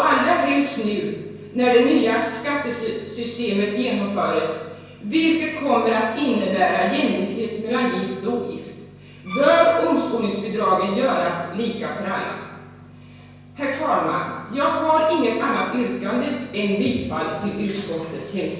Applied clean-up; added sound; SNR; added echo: none; Bowed string instrument; 15 dB; reverberation time 1.0 s.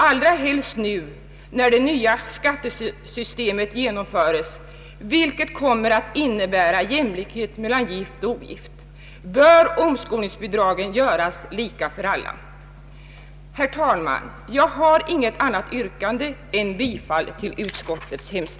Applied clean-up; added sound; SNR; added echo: none; none; none; none.